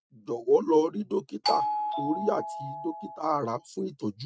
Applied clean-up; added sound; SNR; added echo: neural mask model RNNoise.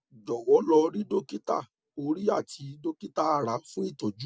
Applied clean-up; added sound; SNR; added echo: none; none; none; none.